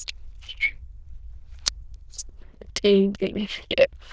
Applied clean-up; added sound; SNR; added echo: neural diffusion model UNIVERSE++.